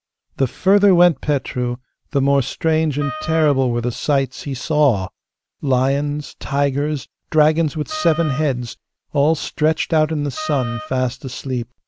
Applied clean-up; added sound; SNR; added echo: none; Wind instrument, woodwind instrument; 13 dB; none.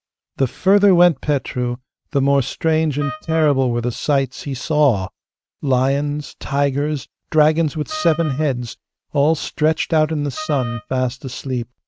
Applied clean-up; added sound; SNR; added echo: neural mask model RNNoise.